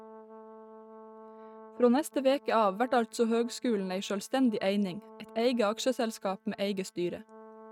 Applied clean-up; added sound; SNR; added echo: neural mask model RNNoise.